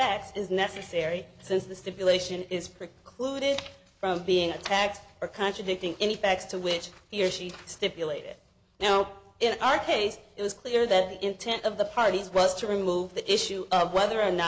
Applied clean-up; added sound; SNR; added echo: none; none; none; none.